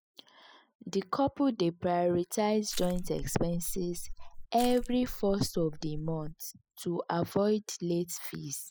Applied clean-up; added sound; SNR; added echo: classical method spectral subtraction.